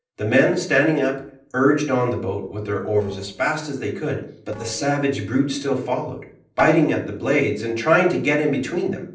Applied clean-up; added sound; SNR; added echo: neural separator model SepFormer DNS4.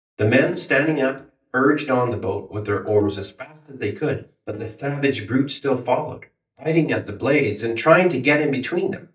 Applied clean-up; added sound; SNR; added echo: neural mask model DeepFilterNet 3.